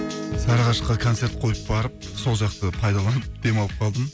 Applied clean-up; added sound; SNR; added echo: none; Acoustic guitar / Strum; 14 dB; none.